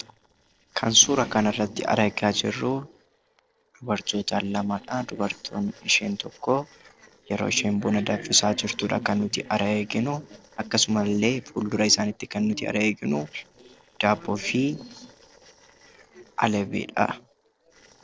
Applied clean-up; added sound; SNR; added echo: neural separator model SepFormer DNS4.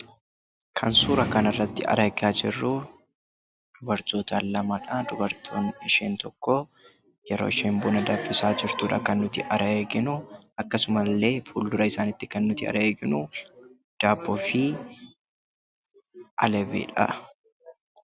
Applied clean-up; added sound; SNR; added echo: none; none; none; none.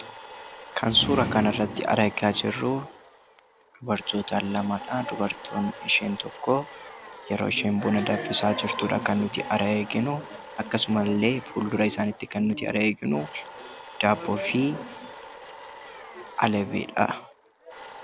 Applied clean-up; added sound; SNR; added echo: none; Domestic sounds, home sounds; 18 dB; none.